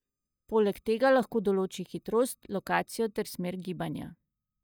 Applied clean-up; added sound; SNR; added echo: neural mask model DeepFilterNet 3.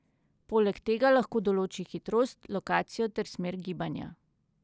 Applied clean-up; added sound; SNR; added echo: none; none; none; none.